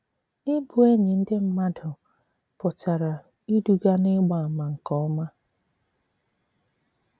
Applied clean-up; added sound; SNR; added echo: none; none; none; none.